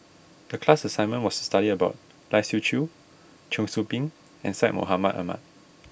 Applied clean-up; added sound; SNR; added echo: none; none; none; none.